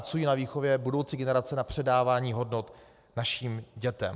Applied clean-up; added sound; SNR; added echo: none; none; none; none.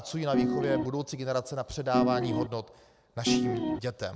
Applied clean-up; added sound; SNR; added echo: none; Piano; -5 dB; none.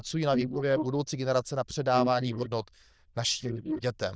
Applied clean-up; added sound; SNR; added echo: neural diffusion model UNIVERSE++.